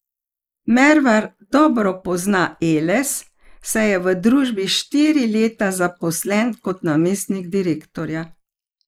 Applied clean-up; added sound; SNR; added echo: neural mask model Resemble Enhance denoiser.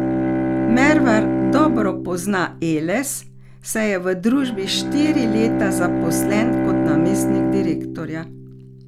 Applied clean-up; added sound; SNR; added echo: none; Bowed string instrument; -1 dB; none.